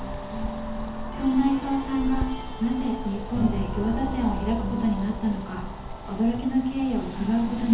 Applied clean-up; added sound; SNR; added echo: none; Wind; 8 dB; reverberation time 2.2 s.